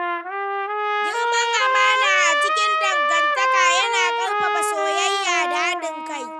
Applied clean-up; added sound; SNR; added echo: none; Trumpet; -4 dB; none.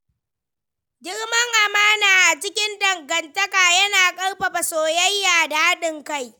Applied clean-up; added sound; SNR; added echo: none; none; none; none.